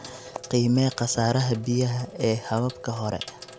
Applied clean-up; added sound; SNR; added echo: none; Sink (filling or washing); 18 dB; none.